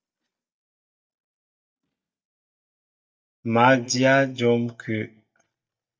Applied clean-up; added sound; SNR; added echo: neural mask model DeepFilterNet 3.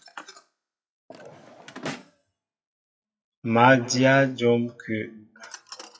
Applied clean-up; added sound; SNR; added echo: classical method WPE with log-MMSE.